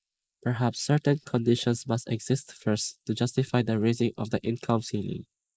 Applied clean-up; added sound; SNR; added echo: neural mask model Resemble Enhance denoiser.